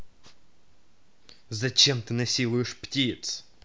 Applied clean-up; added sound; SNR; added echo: none; none; none; none.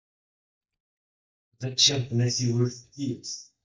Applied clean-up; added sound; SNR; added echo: neural mask model DeepFilterNet 3.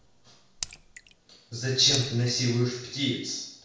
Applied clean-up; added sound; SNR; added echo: none; Raindrop / Splash, splatter; 13 dB; reverberation time 0.7 s.